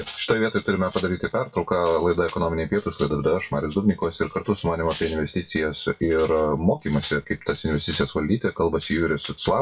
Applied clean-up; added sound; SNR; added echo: classical method WPE with log-MMSE.